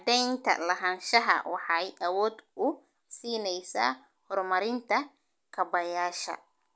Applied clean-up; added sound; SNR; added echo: none; none; none; none.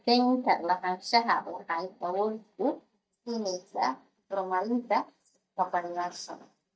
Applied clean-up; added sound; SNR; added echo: neural mask model DeepFilterNet 3.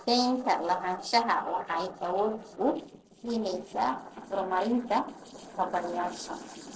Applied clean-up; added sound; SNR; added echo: neural separator model SepFormer DNS4.